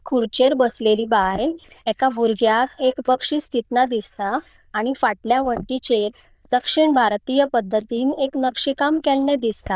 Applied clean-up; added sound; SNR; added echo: neural diffusion model UNIVERSE++.